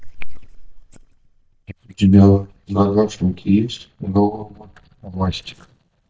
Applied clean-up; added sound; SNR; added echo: neural mask model DeepFilterNet 3.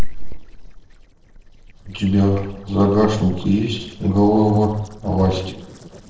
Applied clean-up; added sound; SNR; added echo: neural separator model SepFormer DNS4.